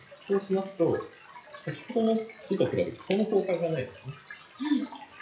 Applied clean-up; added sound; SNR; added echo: classical method WPE with log-MMSE.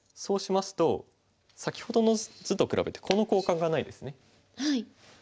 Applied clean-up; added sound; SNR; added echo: none; none; none; none.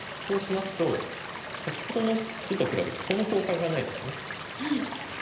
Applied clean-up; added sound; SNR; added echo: none; Stream / Liquid; 7 dB; reverberation time 0.8 s.